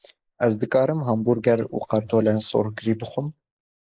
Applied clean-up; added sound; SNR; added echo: neural mask model Resemble Enhance denoiser.